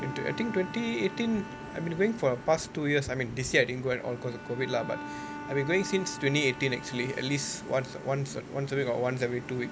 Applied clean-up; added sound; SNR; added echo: none; Bowed string instrument; 14 dB; none.